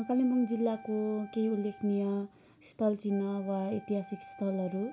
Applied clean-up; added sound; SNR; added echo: none; Wind instrument, woodwind instrument; 20 dB; none.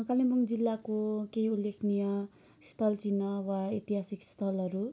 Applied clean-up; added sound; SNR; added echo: none; none; none; none.